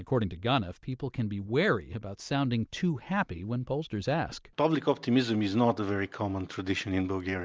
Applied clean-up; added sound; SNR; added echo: none; none; none; none.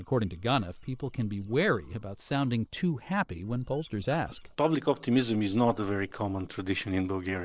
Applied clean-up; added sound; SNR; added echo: neural separator model SepFormer DNS4.